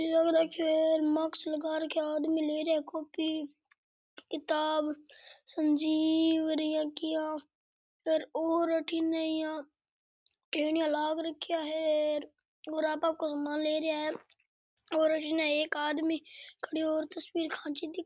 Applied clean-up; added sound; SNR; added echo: none; none; none; none.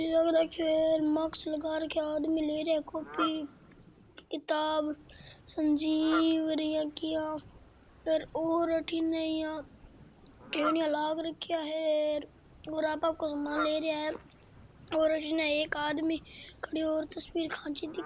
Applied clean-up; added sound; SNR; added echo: none; Fowl; 15 dB; none.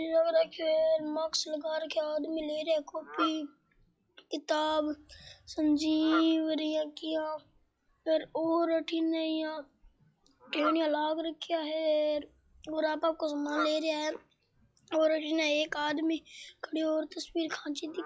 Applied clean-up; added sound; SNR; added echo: classical method log-MMSE.